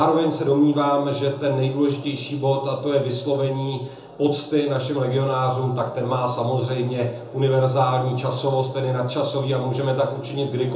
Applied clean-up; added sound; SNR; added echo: none; none; none; reverberation time 0.5 s.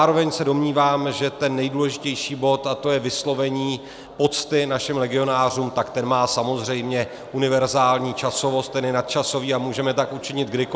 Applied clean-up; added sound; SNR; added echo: none; none; none; none.